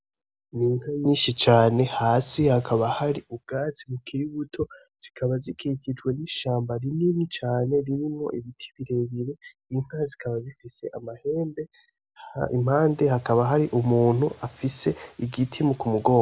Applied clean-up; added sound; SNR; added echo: none; none; none; none.